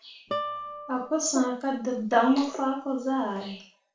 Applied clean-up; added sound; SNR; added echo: none; Guitar; 12 dB; reverberation time 0.3 s.